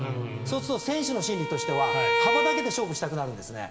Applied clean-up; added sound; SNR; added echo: none; Bowed string instrument; 0 dB; reverberation time 1.8 s.